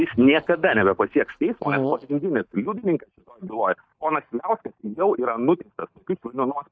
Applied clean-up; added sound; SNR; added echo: neural mask model DeepFilterNet 3.